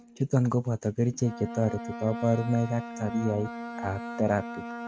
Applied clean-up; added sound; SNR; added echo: neural mask model RNNoise.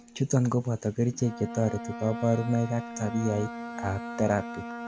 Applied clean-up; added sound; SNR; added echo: none; Bowed string instrument; 10 dB; none.